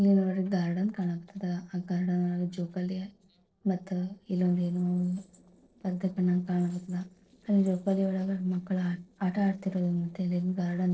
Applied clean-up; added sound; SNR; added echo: neural separator model SepFormer DNS4.